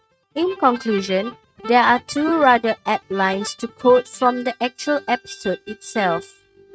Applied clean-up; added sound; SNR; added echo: neural mask model RNNoise.